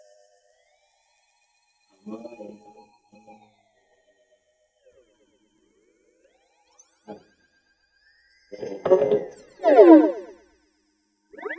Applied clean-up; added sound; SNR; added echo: neural mask model DeepFilterNet 3.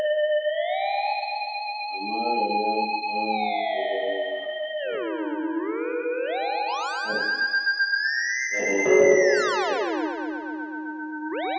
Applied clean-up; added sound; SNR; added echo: none; Musical instrument; -3 dB; reverberation time 0.8 s.